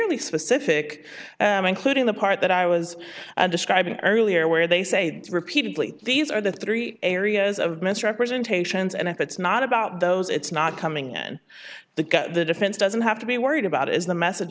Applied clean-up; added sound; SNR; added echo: none; none; none; none.